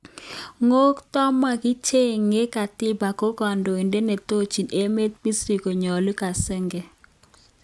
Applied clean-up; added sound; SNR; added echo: none; none; none; none.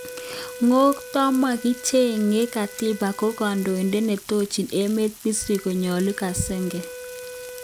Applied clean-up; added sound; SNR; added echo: none; Wind instrument, woodwind instrument + Frying (food); 15 dB; none.